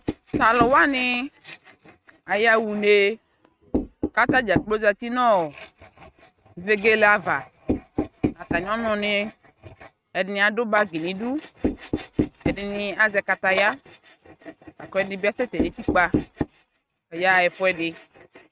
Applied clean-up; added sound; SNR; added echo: neural mask model RNNoise.